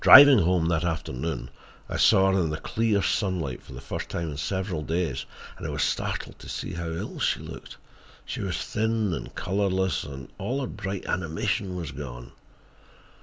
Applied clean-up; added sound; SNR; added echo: none; none; none; none.